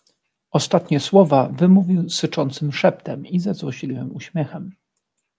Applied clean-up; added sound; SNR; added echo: none; none; none; none.